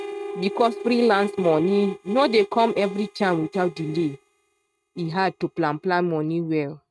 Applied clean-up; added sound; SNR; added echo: neural mask model RNNoise.